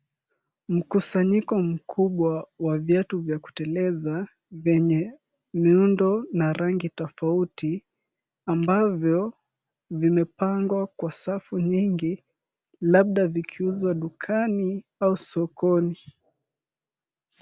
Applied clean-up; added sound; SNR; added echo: none; none; none; none.